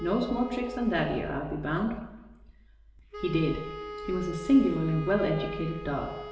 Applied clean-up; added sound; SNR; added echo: none; Wind instrument, woodwind instrument; 12 dB; reverberation time 1.0 s.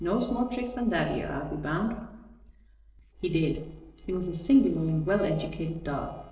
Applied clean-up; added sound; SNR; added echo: neural separator model SepFormer DNS4.